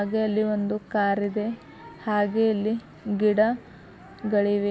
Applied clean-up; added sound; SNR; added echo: none; none; none; none.